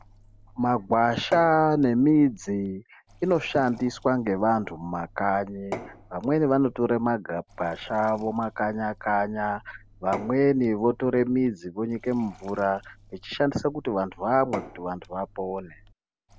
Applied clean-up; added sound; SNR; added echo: none; Fill (with liquid) / Glass / Water; 19 dB; none.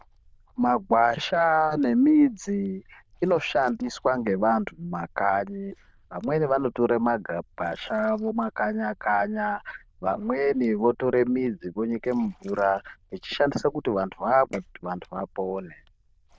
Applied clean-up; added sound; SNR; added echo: neural diffusion model UNIVERSE++.